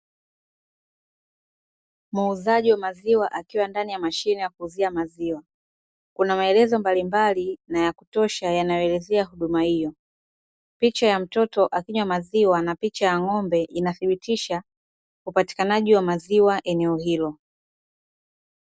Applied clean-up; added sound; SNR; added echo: none; none; none; none.